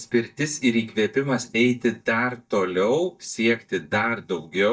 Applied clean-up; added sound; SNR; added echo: neural mask model DeepFilterNet 3.